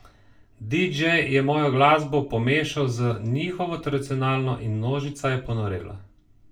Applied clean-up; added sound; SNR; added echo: none; none; none; reverberation time 0.3 s.